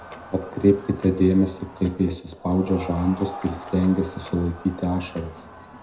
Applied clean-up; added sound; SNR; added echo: none; Crowd; 17 dB; reverberation time 0.4 s.